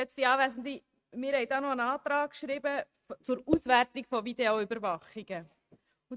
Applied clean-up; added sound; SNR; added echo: neural mask model RNNoise.